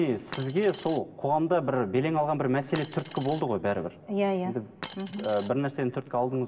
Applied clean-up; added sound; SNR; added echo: none; Coin (dropping); 12 dB; reverberation time 2.5 s.